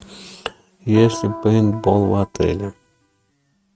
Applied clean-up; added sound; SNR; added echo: neural mask model RNNoise.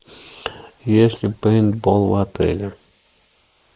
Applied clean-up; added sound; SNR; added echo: neural mask model Resemble Enhance denoiser.